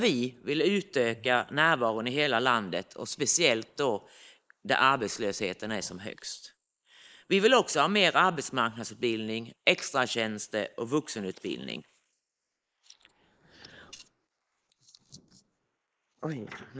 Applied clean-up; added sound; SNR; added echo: neural mask model Resemble Enhance denoiser.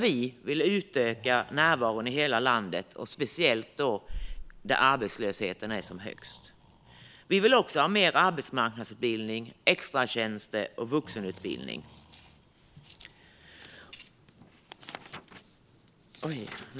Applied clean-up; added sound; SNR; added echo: none; Breathing; 19 dB; none.